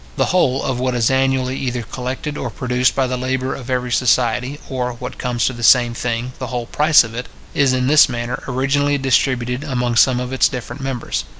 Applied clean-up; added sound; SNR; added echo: none; none; none; none.